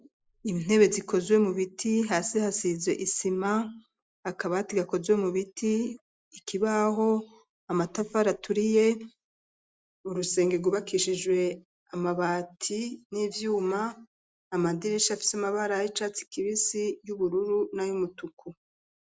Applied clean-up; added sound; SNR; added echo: neural mask model Resemble Enhance denoiser.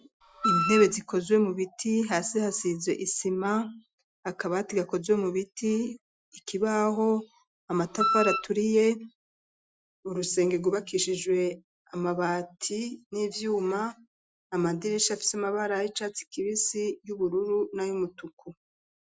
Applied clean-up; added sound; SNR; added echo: classical method Wiener filter.